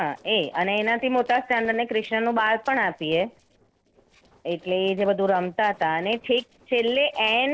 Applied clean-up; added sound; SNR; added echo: neural separator model SepFormer DNS4.